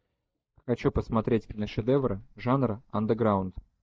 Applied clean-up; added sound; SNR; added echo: neural mask model DeepFilterNet 3.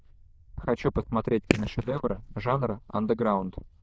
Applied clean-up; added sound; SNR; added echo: neural diffusion model UNIVERSE++.